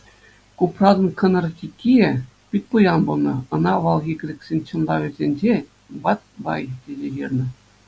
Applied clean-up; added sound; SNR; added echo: none; none; none; none.